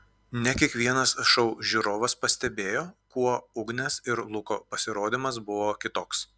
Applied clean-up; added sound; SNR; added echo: none; none; none; none.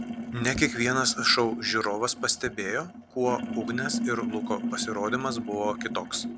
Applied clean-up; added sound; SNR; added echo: none; Sink (filling or washing); 6 dB; none.